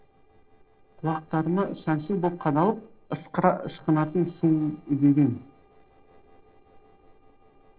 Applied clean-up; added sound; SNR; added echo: neural separator model SepFormer DNS4.